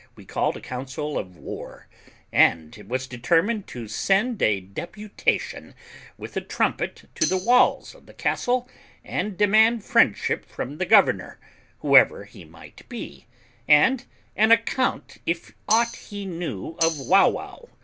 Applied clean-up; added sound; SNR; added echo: none; Tambourine; 6 dB; none.